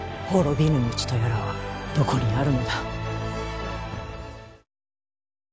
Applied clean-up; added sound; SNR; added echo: none; none; none; none.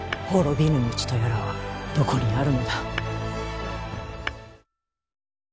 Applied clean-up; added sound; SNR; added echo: none; Tap / Hammer; 14 dB; none.